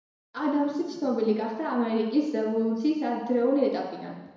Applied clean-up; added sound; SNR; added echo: none; none; none; reverberation time 1.0 s.